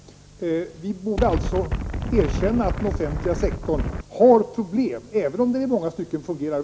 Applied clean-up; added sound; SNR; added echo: none; Wind; 3 dB; none.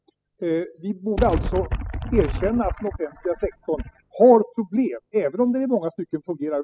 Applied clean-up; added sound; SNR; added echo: classical method spectral subtraction.